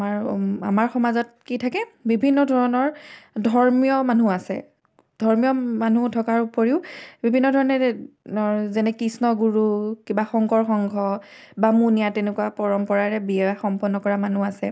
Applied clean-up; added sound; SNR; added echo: none; none; none; none.